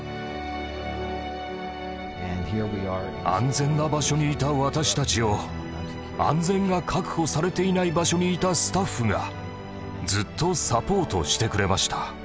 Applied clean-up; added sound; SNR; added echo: none; none; none; none.